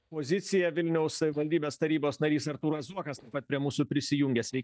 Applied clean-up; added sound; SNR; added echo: neural mask model DeepFilterNet 3.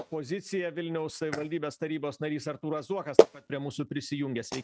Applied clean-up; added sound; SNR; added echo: neural mask model RNNoise.